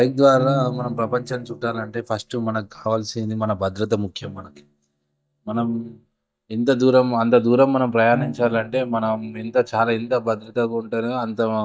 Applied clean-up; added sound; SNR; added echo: neural mask model DeepFilterNet 3.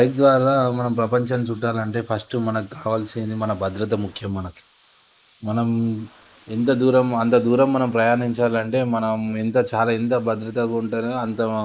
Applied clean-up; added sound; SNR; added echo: neural mask model Resemble Enhance denoiser.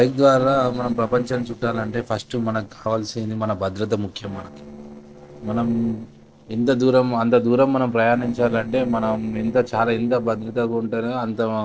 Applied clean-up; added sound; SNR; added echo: neural separator model SepFormer DNS4.